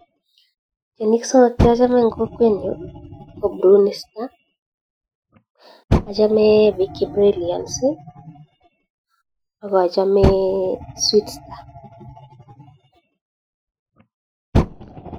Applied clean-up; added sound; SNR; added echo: classical method Wiener filter.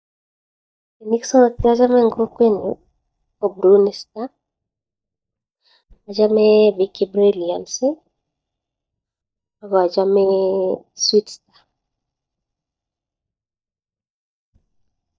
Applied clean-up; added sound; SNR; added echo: neural mask model DeepFilterNet 3.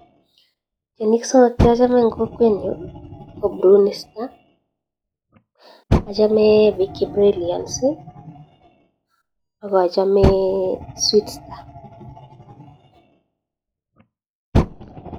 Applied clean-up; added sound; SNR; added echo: classical method log-MMSE.